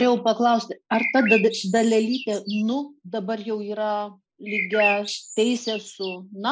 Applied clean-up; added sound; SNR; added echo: none; Bird; 6 dB; none.